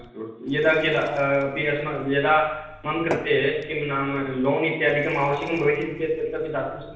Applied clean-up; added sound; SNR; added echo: none; Fill (with liquid) / Glass / Water; 18 dB; reverberation time 0.9 s.